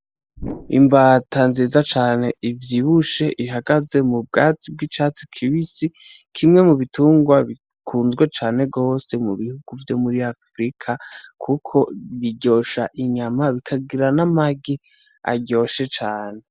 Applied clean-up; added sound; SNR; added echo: neural mask model Resemble Enhance denoiser.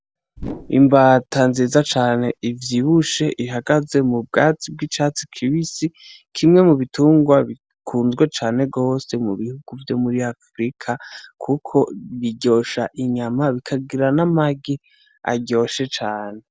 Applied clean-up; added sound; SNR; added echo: none; Whoosh, swoosh, swish; 10 dB; none.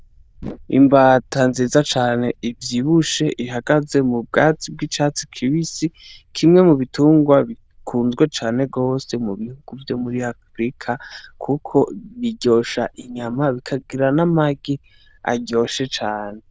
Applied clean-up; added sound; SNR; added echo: neural diffusion model UNIVERSE++.